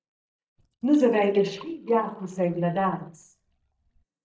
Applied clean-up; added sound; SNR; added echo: neural mask model DeepFilterNet 3.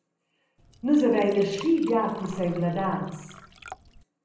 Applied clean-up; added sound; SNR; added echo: none; Liquid; 19 dB; reverberation time 0.6 s.